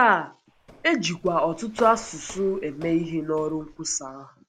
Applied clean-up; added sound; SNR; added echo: none; Walk, footsteps; 20 dB; none.